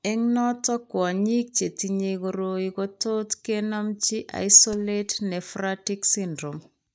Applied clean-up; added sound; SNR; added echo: neural mask model DeepFilterNet 3.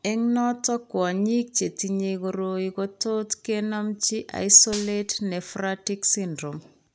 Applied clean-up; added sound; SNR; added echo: none; Gunshot, gunfire; 15 dB; none.